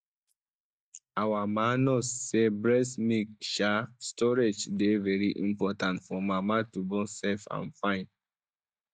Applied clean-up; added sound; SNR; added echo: neural mask model DeepFilterNet 3.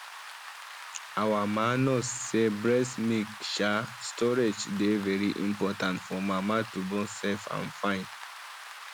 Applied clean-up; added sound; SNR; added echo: none; Rain; 14 dB; none.